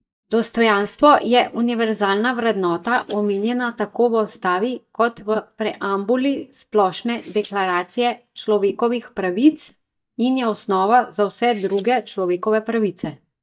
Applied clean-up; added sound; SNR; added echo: neural mask model DeepFilterNet 3.